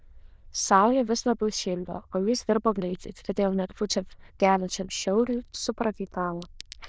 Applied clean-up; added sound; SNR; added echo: neural diffusion model UNIVERSE++.